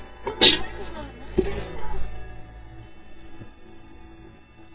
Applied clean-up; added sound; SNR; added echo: neural mask model DeepFilterNet 3.